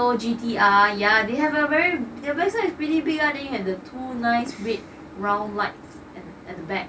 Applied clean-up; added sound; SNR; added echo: none; none; none; none.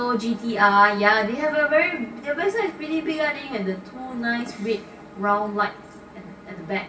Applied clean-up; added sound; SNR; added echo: none; none; none; reverberation time 2.0 s.